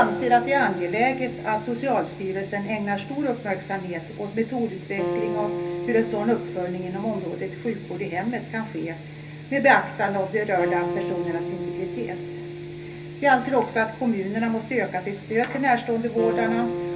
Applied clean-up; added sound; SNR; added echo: none; Acoustic guitar; 8 dB; reverberation time 0.3 s.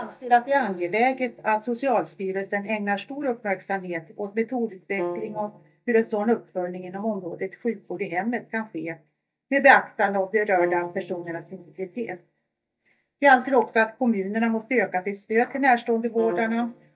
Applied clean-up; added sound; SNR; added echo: neural mask model DeepFilterNet 3.